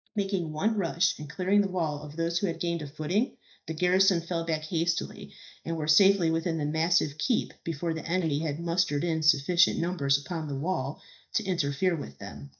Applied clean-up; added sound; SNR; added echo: neural mask model DeepFilterNet 3.